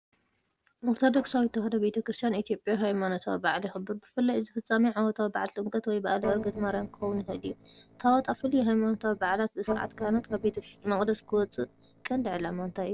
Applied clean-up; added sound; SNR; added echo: neural separator model SepFormer DNS4.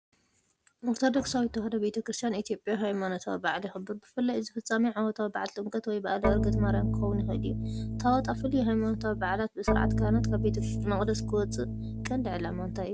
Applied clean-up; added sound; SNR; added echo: none; Organ; -1 dB; none.